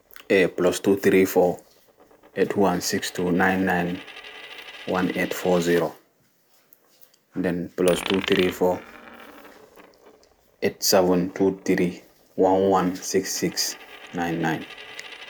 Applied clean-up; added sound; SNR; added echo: none; Coin (dropping); 17 dB; none.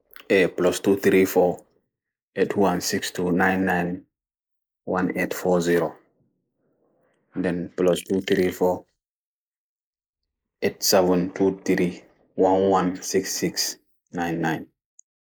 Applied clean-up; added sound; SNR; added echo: neural mask model Resemble Enhance denoiser.